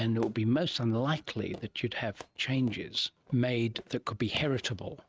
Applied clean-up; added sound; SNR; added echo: neural mask model RNNoise.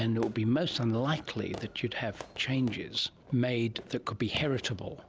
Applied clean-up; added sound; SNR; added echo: none; Fireworks; 19 dB; none.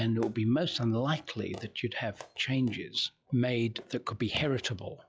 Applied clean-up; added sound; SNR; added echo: classical method log-MMSE.